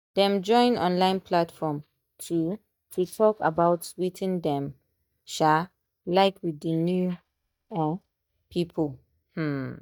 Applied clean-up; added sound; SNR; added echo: neural mask model DeepFilterNet 3.